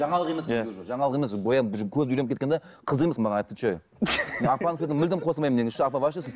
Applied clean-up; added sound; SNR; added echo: none; none; none; none.